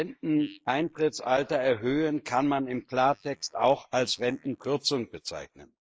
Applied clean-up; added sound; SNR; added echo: neural mask model Resemble Enhance denoiser.